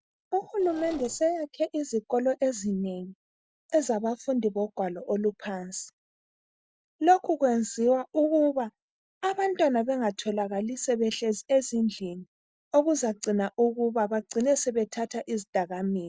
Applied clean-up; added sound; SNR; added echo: none; Engine / Mechanisms; 17 dB; none.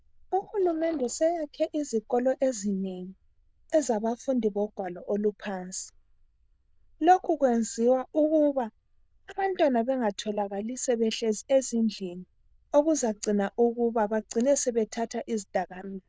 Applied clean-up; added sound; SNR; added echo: neural diffusion model UNIVERSE++.